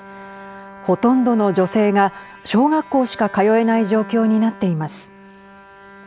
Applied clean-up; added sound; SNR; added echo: none; Bowed string instrument; 19 dB; none.